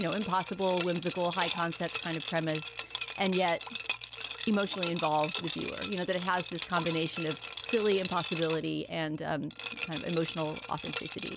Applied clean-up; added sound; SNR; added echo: none; Liquid; 3 dB; none.